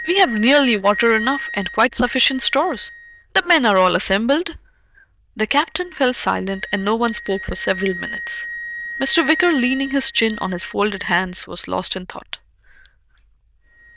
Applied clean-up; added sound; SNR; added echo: neural diffusion model UNIVERSE++.